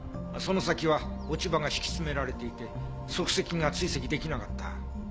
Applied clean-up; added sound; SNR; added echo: none; Wind / Bird; 11 dB; none.